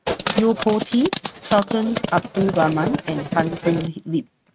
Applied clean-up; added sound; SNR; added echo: neural mask model RNNoise.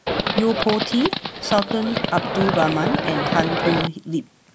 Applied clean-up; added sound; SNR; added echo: none; Livestock, farm animals, working animals; 1 dB; none.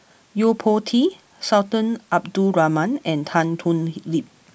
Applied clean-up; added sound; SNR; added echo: none; none; none; none.